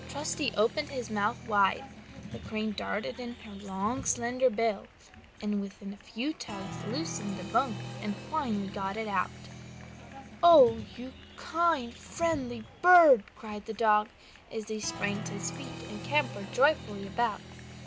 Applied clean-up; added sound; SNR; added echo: none; Applause; 13 dB; none.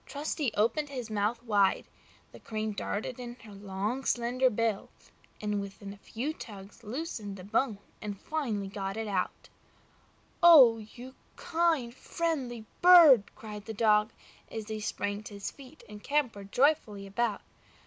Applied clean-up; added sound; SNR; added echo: none; none; none; none.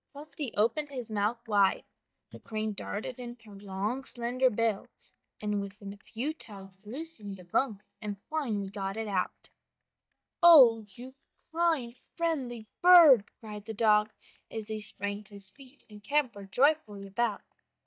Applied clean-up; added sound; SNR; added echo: neural mask model DeepFilterNet 3.